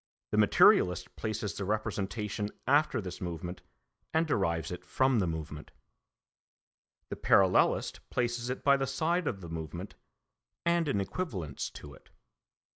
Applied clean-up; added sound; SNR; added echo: none; none; none; none.